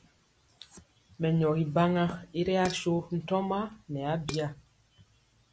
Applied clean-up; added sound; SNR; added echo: none; Dishes, pots, and pans; 14 dB; none.